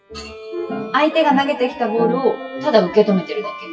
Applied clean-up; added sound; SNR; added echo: classical method WPE with log-MMSE.